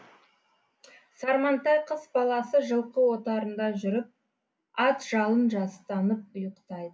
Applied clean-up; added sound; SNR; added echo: none; none; none; none.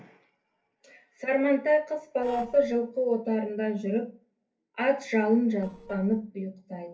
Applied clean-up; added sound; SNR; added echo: neural separator model SepFormer DNS4.